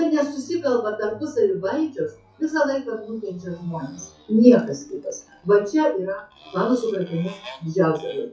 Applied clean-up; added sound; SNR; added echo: classical method WPE with log-MMSE.